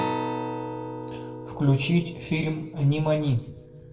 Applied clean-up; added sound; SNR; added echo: none; Acoustic guitar; 7 dB; reverberation time 0.6 s.